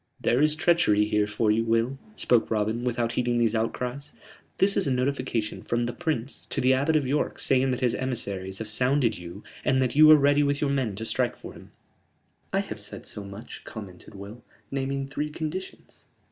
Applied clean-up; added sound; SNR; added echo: none; none; none; none.